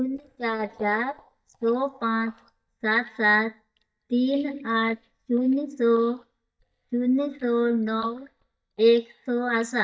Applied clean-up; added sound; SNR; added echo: neural mask model DeepFilterNet 3.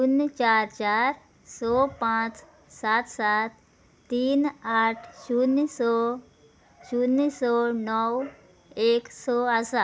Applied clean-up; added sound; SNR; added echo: none; none; none; none.